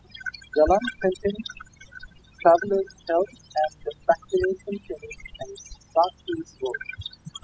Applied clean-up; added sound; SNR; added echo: classical method spectral subtraction.